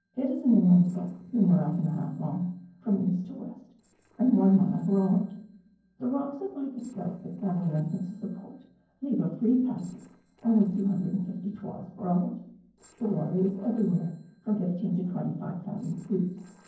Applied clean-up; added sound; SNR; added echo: neural separator model SepFormer DNS4.